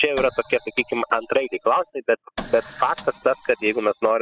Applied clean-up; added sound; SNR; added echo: classical method spectral subtraction.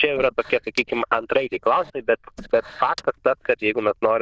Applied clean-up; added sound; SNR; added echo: neural diffusion model UNIVERSE++.